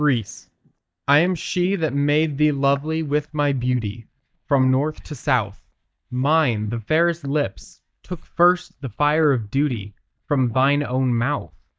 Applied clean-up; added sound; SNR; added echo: neural mask model DeepFilterNet 3.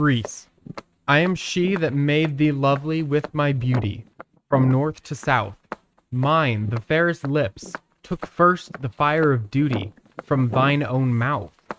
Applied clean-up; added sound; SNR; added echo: neural mask model RNNoise.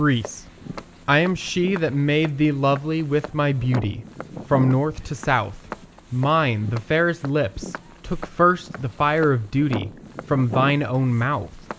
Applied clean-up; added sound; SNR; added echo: none; Walk, footsteps; 14 dB; none.